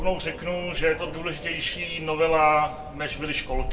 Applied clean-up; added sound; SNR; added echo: none; Subway, metro, underground; 8 dB; reverberation time 0.3 s.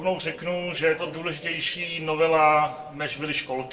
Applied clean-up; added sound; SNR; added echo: neural separator model SepFormer DNS4.